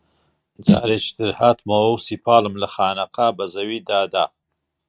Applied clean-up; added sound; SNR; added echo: neural mask model RNNoise.